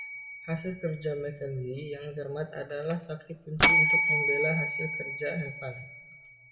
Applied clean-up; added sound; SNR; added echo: none; Bell; -4 dB; reverberation time 0.8 s.